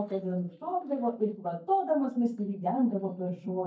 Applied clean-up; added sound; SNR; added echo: neural mask model DeepFilterNet 3.